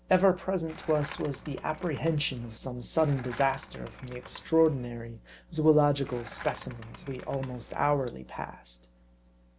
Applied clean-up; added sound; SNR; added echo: none; Skateboard; 17 dB; none.